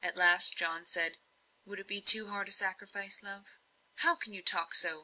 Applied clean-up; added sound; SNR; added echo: none; none; none; none.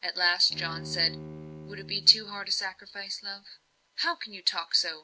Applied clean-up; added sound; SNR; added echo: none; Bowed string instrument; 15 dB; none.